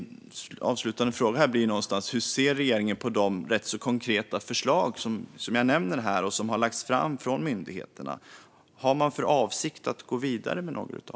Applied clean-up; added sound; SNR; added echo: none; none; none; none.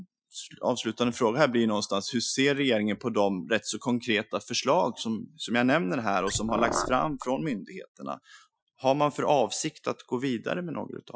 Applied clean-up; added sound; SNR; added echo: classical method Wiener filter.